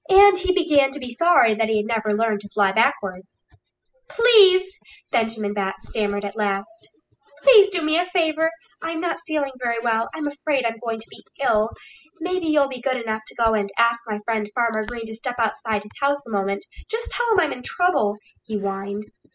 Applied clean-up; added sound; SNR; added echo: classical method spectral subtraction.